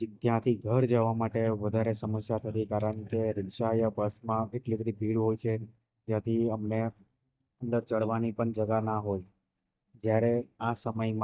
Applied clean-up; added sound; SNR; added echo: neural mask model DeepFilterNet 3.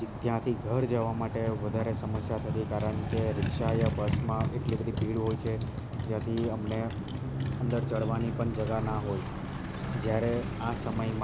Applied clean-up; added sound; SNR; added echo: none; Motorcycle; 1 dB; none.